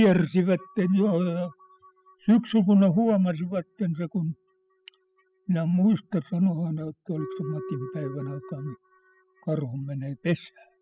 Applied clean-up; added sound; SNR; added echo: classical method spectral subtraction.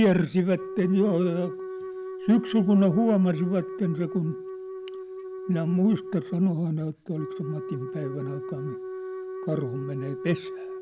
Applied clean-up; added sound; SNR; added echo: none; Wind instrument, woodwind instrument; 10 dB; none.